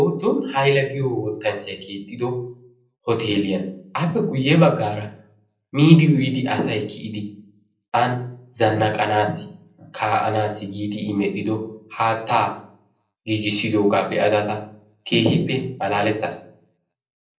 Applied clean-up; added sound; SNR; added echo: none; none; none; reverberation time 0.6 s.